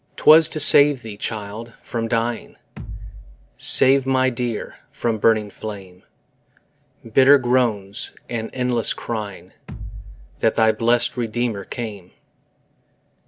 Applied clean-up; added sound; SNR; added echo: none; Bass drum; 13 dB; none.